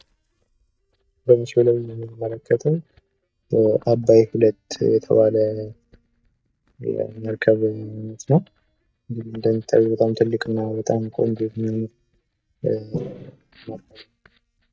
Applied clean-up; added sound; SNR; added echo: neural mask model DeepFilterNet 3.